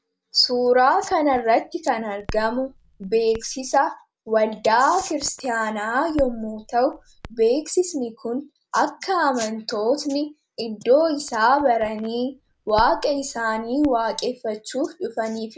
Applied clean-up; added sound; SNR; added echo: none; Crackle; 19 dB; none.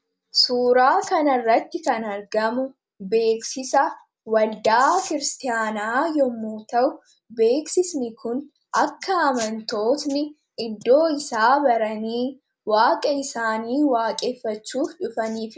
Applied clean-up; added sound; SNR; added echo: none; none; none; none.